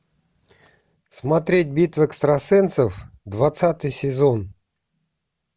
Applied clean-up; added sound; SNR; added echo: none; none; none; none.